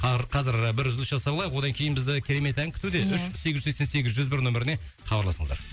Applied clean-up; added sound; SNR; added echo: none; none; none; none.